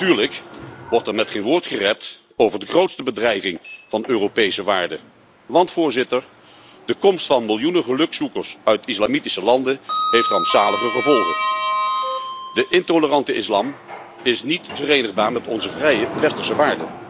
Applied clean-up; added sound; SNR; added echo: none; Sliding door; 8 dB; none.